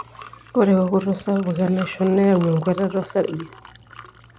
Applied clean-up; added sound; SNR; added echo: none; Liquid; 19 dB; none.